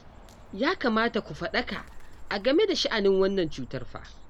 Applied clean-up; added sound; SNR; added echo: none; Bird; 14 dB; none.